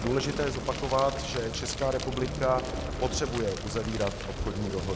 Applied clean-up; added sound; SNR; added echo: none; Fire; 4 dB; none.